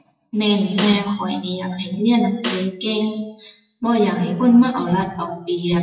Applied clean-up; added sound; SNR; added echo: classical method WPE with log-MMSE.